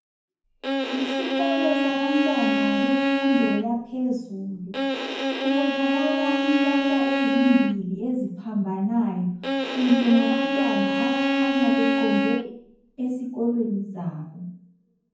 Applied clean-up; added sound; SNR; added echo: none; Bowed string instrument; -2 dB; reverberation time 0.9 s.